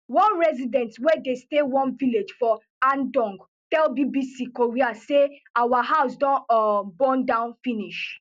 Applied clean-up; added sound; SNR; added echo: none; none; none; none.